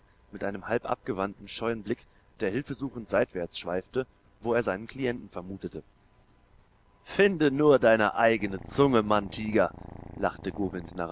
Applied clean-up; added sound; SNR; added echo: none; Purr; 16 dB; none.